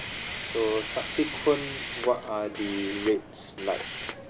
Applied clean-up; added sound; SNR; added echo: none; Hiss; 0 dB; none.